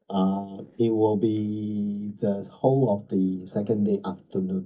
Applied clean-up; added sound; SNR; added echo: neural mask model DeepFilterNet 3.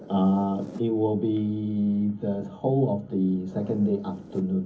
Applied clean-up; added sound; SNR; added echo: none; Zipper (clothing); 20 dB; reverberation time 0.3 s.